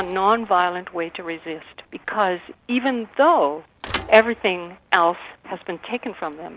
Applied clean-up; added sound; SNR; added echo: none; Thump, thud / Bicycle; 19 dB; none.